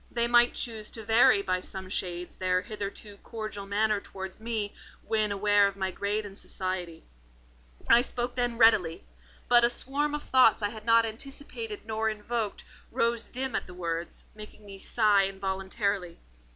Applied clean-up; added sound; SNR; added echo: none; none; none; none.